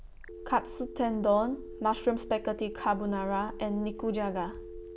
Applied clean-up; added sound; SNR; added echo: none; Telephone; 14 dB; none.